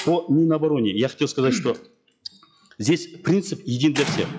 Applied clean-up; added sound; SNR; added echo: classical method log-MMSE.